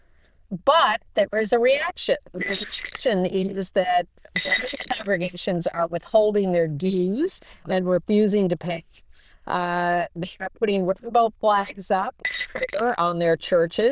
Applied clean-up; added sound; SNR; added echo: neural diffusion model UNIVERSE++.